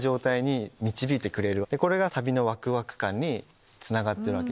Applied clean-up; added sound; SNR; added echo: none; none; none; none.